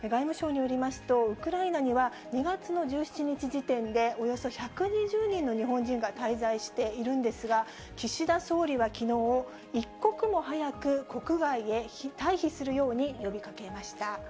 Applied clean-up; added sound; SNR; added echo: none; none; none; none.